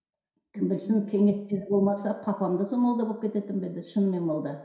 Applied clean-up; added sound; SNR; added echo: none; none; none; reverberation time 0.7 s.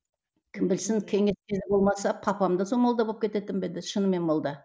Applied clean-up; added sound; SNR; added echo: none; none; none; none.